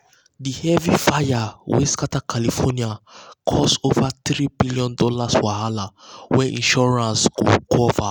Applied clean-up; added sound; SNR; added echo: none; none; none; none.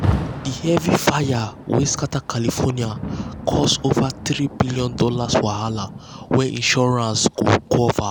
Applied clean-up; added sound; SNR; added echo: none; Rain; 10 dB; none.